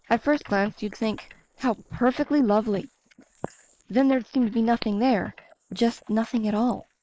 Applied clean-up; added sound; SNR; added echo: neural mask model Resemble Enhance denoiser.